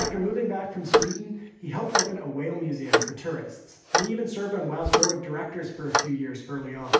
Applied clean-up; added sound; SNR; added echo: none; Clock; -2 dB; reverberation time 0.9 s.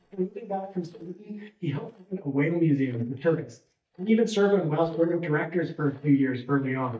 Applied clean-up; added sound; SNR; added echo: neural mask model DeepFilterNet 3.